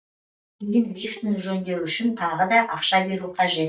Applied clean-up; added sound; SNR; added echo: neural mask model DeepFilterNet 3.